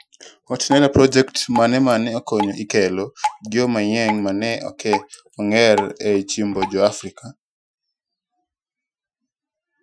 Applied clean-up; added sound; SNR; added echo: classical method Wiener filter.